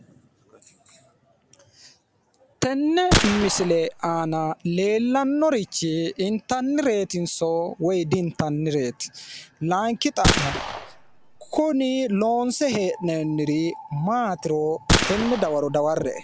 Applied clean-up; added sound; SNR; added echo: none; Gunshot, gunfire; 1 dB; none.